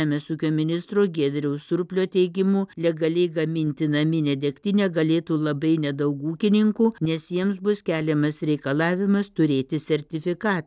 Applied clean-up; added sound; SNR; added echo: none; none; none; none.